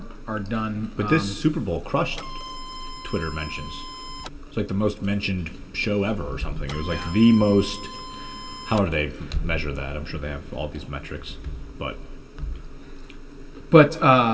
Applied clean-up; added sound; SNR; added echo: none; Printer; 13 dB; reverberation time 1.8 s.